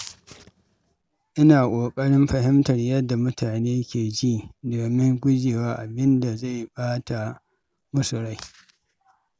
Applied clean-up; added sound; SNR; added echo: none; none; none; none.